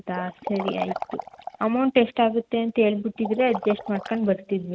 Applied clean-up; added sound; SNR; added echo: none; Liquid; 12 dB; none.